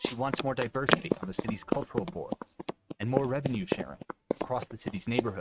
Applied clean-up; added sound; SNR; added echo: neural mask model RNNoise.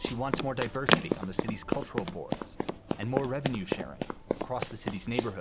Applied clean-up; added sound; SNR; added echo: none; Run; -3 dB; none.